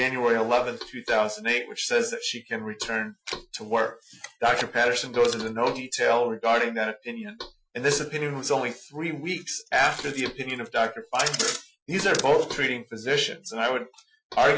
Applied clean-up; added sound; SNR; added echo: classical method Wiener filter.